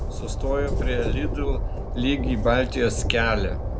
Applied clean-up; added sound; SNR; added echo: none; Train; 0 dB; none.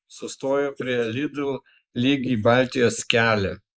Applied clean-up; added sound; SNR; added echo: neural mask model Resemble Enhance denoiser.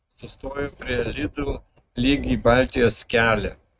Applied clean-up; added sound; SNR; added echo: neural mask model RNNoise.